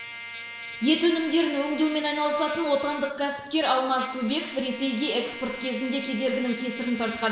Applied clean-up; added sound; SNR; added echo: none; Trumpet; 13 dB; reverberation time 1.3 s.